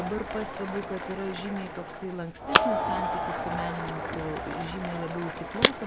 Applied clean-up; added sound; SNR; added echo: none; Crowd + Telephone; -5 dB; none.